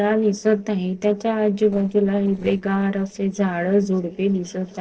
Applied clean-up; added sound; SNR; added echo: neural separator model SepFormer DNS4.